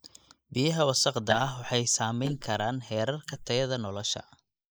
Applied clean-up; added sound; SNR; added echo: neural mask model Resemble Enhance denoiser.